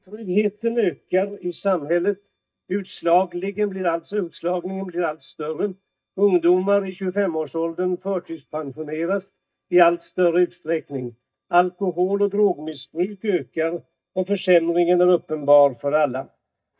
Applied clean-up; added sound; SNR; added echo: neural mask model DeepFilterNet 3.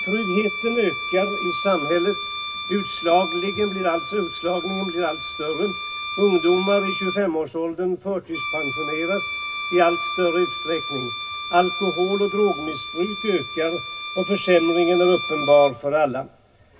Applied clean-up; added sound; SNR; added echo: none; Bowed string instrument; 7 dB; reverberation time 0.4 s.